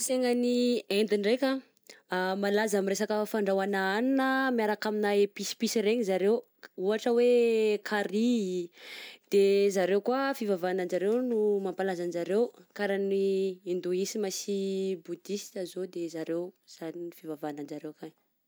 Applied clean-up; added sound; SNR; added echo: none; none; none; none.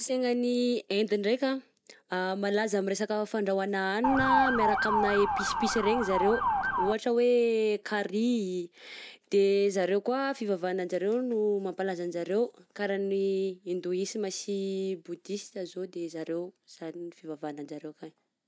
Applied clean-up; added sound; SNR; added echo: none; Motor vehicle (road) / Siren; -1 dB; none.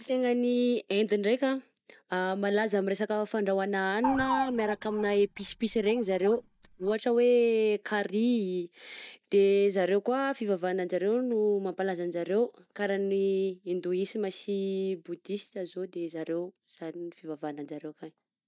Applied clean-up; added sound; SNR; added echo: neural mask model DeepFilterNet 3.